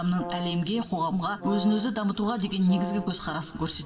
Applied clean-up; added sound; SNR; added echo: none; Brass instrument; 13 dB; reverberation time 1.9 s.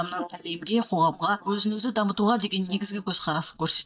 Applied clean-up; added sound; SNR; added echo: neural mask model DeepFilterNet 3.